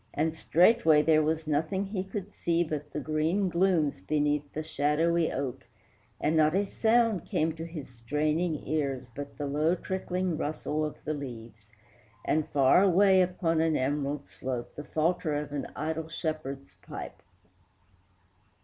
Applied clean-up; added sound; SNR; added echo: none; none; none; none.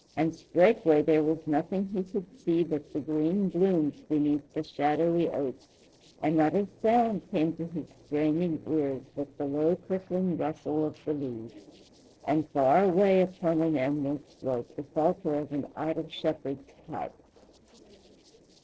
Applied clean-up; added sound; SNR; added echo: neural separator model SepFormer DNS4.